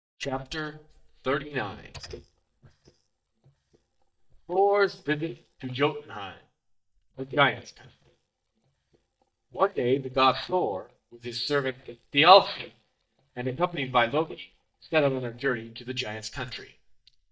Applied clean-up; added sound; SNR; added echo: neural mask model DeepFilterNet 3.